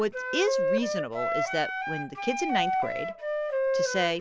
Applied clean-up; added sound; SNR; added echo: none; Wind instrument, woodwind instrument; -2 dB; none.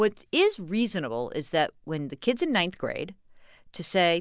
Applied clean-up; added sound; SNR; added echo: none; none; none; none.